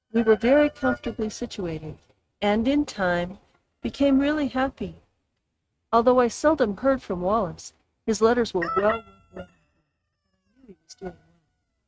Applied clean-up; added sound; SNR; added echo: neural mask model RNNoise.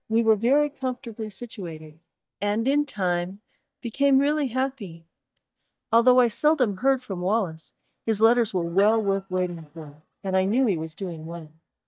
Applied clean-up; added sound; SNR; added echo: neural mask model DeepFilterNet 3.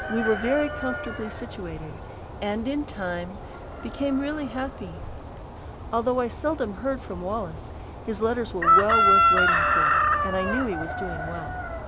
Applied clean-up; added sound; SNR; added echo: none; Chicken, rooster; -3 dB; none.